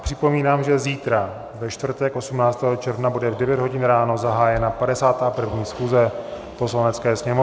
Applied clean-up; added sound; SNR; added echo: none; none; none; none.